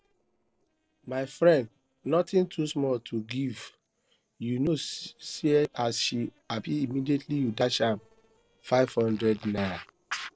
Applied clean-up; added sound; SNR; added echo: neural separator model SepFormer DNS4.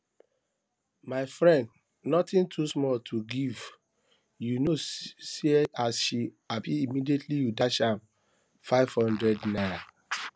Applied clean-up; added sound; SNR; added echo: none; none; none; none.